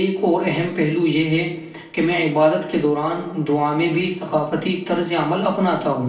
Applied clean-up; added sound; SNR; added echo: none; none; none; reverberation time 0.4 s.